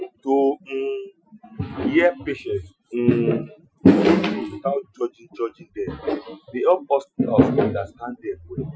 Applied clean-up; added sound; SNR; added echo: classical method Wiener filter.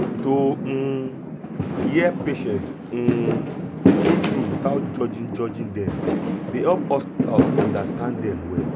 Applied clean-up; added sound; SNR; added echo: none; Fireworks; -2 dB; none.